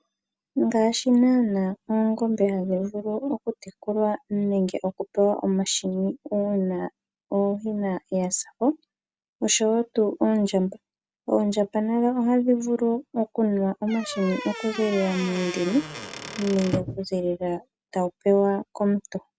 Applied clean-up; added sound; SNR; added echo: none; Squeak / Wood; 10 dB; none.